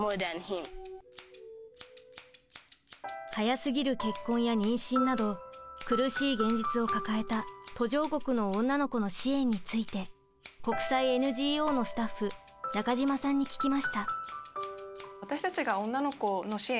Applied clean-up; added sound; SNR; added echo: none; Scissors; 12 dB; none.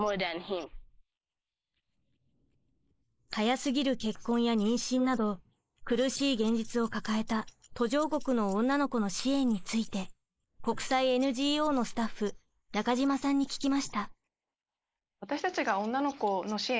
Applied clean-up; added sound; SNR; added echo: neural mask model Resemble Enhance denoiser.